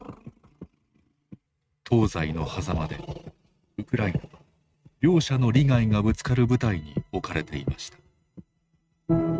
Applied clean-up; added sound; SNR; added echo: neural mask model RNNoise.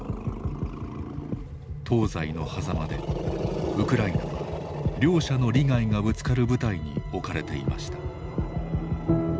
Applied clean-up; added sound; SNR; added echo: none; Growling; 9 dB; none.